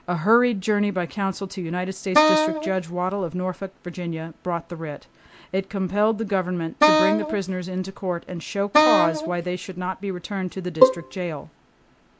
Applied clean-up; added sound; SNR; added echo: none; Wind instrument, woodwind instrument + Bowed string instrument; -4 dB; none.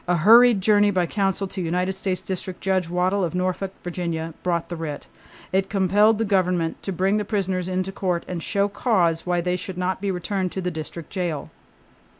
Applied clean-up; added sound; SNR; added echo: none; none; none; none.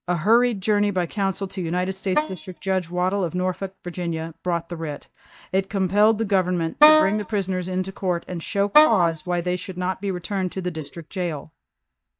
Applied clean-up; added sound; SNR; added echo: neural mask model DeepFilterNet 3.